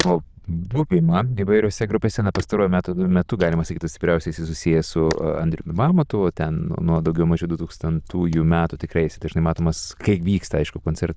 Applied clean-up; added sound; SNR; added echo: neural diffusion model UNIVERSE++.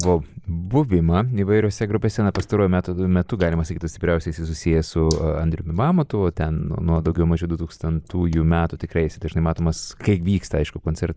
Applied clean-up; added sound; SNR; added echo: neural mask model Resemble Enhance denoiser.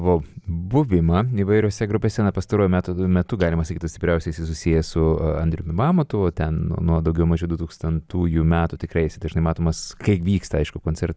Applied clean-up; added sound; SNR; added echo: none; none; none; none.